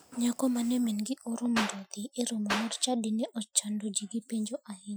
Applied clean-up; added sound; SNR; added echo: classical method Wiener filter.